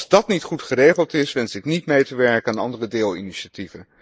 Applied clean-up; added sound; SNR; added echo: neural mask model Resemble Enhance denoiser.